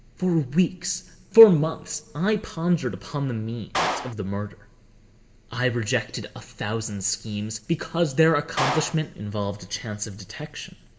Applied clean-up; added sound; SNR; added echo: none; Clapping; 8 dB; reverberation time 0.8 s.